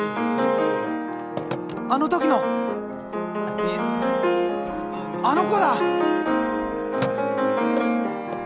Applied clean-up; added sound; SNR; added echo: none; Telephone; 16 dB; none.